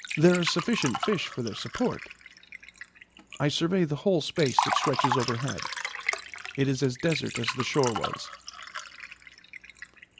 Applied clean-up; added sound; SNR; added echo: none; Liquid; 5 dB; none.